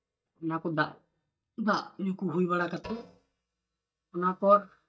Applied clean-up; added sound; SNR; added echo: neural mask model DeepFilterNet 3.